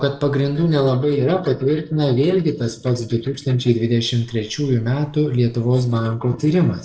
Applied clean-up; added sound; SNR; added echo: neural mask model Resemble Enhance denoiser.